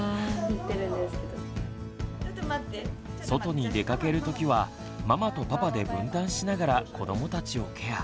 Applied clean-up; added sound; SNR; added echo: none; none; none; none.